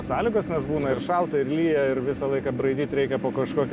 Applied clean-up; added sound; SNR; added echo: none; Thunder; 19 dB; none.